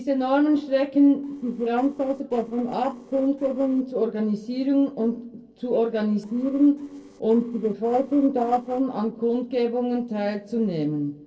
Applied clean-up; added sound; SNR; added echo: neural separator model SepFormer DNS4.